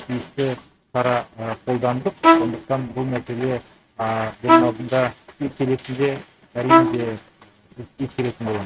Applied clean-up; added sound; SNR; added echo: neural mask model RNNoise.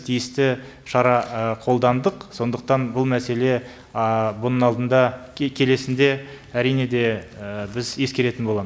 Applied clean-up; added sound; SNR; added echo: none; none; none; none.